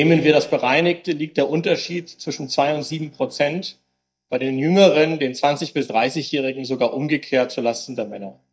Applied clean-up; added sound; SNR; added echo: neural mask model DeepFilterNet 3.